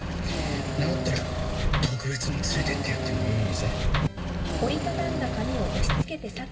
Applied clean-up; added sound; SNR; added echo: none; Engine / Mechanisms; -4 dB; reverberation time 2.9 s.